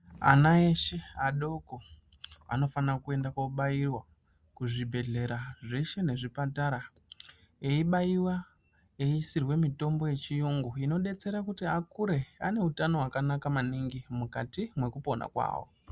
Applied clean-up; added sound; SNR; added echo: none; none; none; none.